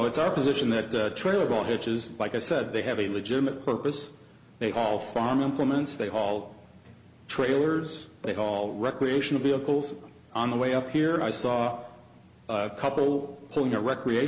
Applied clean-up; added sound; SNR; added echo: none; none; none; none.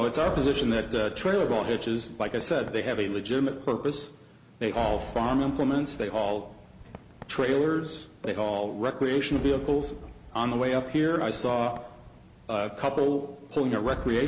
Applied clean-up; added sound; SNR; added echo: none; Cheering / Fireworks; 17 dB; none.